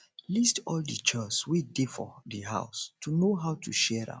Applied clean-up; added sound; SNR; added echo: none; none; none; none.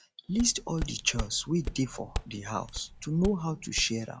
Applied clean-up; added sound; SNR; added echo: none; Walk, footsteps; 8 dB; none.